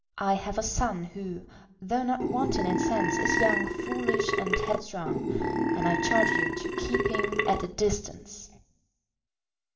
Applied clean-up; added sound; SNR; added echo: none; Burping, eructation; -3 dB; reverberation time 0.7 s.